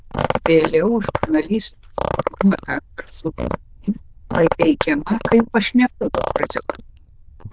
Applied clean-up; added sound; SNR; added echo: neural diffusion model UNIVERSE++.